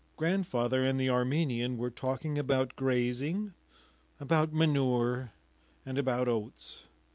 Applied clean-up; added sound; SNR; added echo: none; none; none; none.